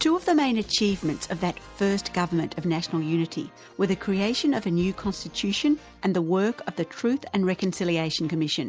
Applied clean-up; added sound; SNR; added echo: none; none; none; none.